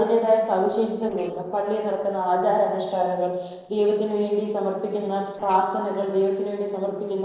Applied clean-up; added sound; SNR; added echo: neural separator model SepFormer DNS4.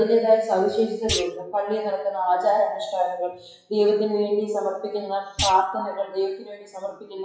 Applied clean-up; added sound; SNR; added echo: classical method WPE with log-MMSE.